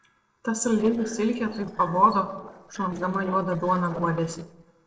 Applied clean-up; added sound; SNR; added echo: neural separator model SepFormer DNS4.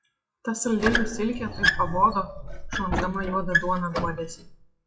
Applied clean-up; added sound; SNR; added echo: classical method WPE with log-MMSE.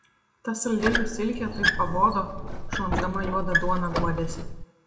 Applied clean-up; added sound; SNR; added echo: none; Squeak; 0 dB; reverberation time 0.6 s.